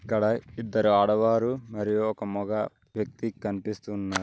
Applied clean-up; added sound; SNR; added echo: none; Fire; 19 dB; none.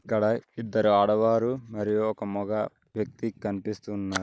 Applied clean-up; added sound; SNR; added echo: neural mask model Resemble Enhance denoiser.